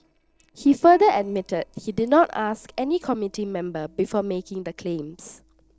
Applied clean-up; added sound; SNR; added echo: neural separator model SepFormer DNS4.